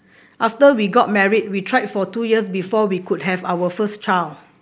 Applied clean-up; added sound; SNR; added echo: none; none; none; none.